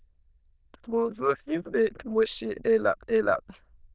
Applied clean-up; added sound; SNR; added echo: neural diffusion model UNIVERSE++.